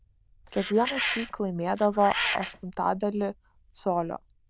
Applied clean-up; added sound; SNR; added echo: neural diffusion model UNIVERSE++.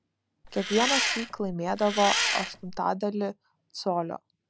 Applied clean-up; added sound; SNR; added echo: none; Engine; 0 dB; none.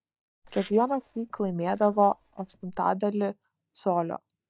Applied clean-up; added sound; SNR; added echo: neural mask model DeepFilterNet 3.